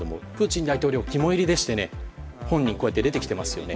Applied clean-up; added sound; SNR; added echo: none; none; none; none.